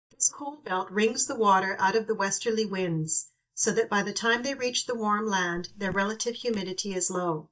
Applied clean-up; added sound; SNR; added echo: neural mask model DeepFilterNet 3.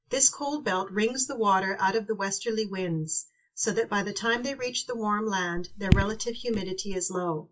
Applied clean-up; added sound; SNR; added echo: classical method WPE with log-MMSE.